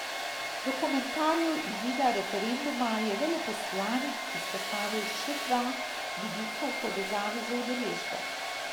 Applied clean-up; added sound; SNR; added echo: none; Domestic sounds, home sounds; 2 dB; none.